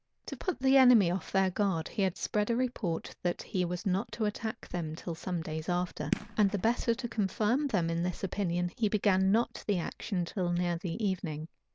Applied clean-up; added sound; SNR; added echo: none; Fireworks; 10 dB; none.